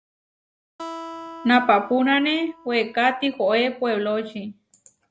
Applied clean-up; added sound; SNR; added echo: none; Acoustic guitar; 18 dB; none.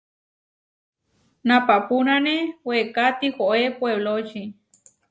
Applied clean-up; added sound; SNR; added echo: none; none; none; none.